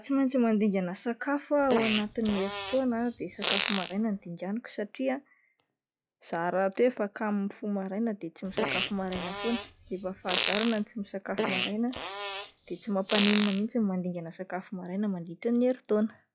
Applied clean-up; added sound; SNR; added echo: classical method log-MMSE.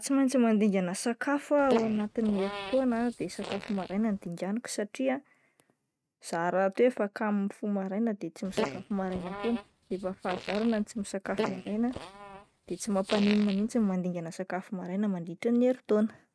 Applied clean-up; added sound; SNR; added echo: neural mask model RNNoise.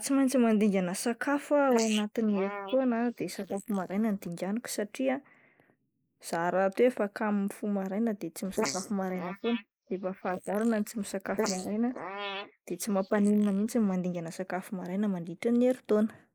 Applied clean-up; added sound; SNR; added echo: neural mask model Resemble Enhance denoiser.